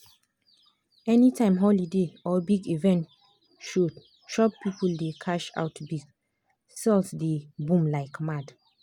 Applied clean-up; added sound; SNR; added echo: none; none; none; none.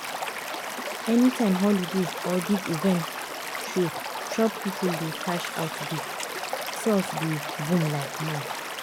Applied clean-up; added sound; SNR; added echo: none; Stream / Liquid; 5 dB; none.